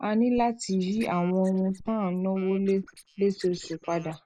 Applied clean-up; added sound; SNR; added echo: neural mask model Resemble Enhance denoiser.